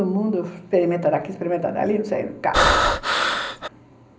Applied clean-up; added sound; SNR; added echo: none; Breathing; -4 dB; reverberation time 0.5 s.